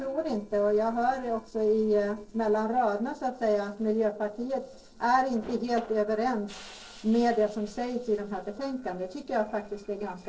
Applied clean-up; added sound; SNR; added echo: neural separator model SepFormer DNS4.